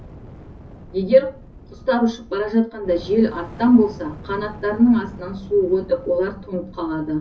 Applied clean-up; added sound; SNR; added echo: none; Fire; 18 dB; reverberation time 0.4 s.